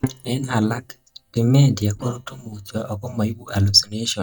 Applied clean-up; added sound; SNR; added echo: neural mask model DeepFilterNet 3.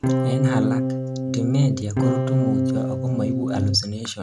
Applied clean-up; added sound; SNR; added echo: none; Electric guitar / Strum; -2 dB; none.